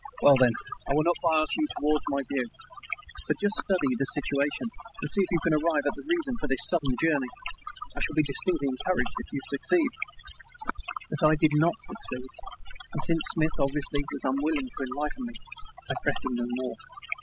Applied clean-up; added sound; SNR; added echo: classical method spectral subtraction.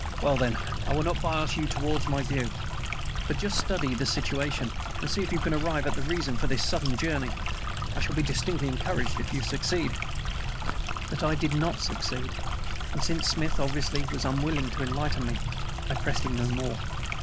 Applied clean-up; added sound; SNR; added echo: none; Stream; -2 dB; none.